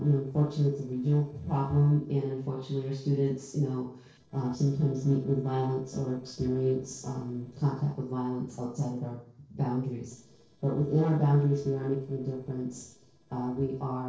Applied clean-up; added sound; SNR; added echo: neural separator model SepFormer DNS4.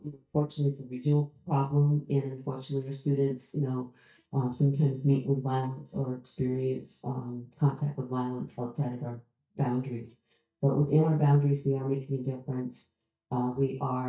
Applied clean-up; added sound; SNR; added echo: neural mask model DeepFilterNet 3.